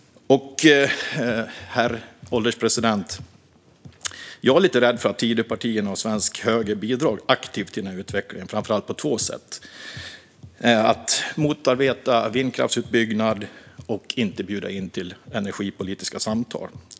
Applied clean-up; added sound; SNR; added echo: none; none; none; none.